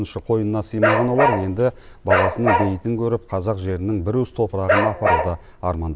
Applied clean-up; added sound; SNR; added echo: none; Bark; -1 dB; none.